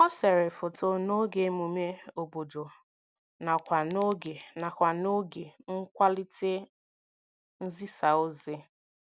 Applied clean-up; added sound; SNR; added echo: none; none; none; none.